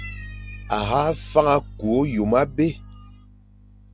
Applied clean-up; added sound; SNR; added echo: none; none; none; none.